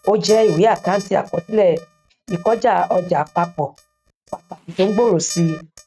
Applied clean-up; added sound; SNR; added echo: neural mask model RNNoise.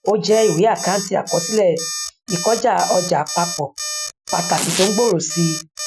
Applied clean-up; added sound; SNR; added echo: classical method Wiener filter.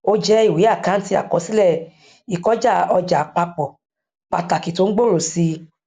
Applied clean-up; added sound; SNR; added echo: none; none; none; none.